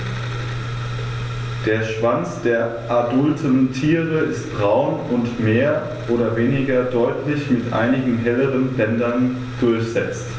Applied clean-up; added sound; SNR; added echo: none; none; none; none.